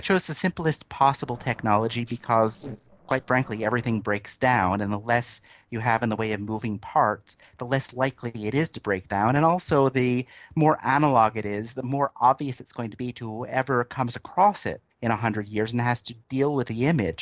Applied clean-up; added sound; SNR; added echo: neural separator model SepFormer DNS4.